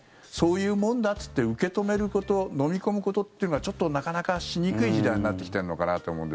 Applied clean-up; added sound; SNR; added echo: none; none; none; none.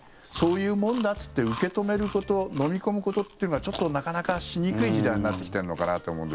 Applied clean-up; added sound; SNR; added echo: none; Chewing, mastication; 15 dB; none.